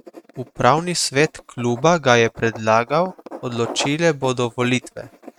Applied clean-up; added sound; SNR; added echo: neural mask model RNNoise.